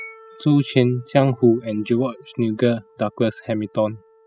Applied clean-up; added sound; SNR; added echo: classical method spectral subtraction.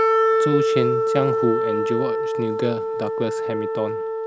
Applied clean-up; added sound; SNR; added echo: none; Wind instrument, woodwind instrument; -5 dB; none.